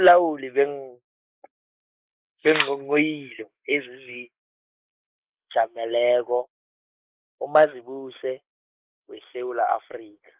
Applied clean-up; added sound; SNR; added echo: neural mask model Resemble Enhance denoiser.